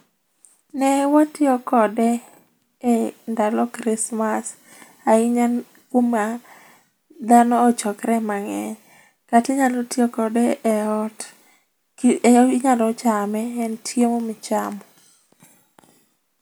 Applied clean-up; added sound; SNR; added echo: none; none; none; none.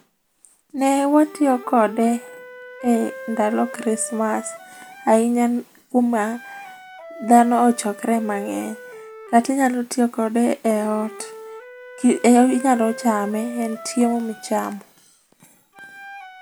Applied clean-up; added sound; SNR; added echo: none; Wind instrument, woodwind instrument; 18 dB; none.